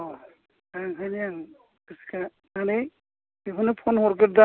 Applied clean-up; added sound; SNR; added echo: none; none; none; none.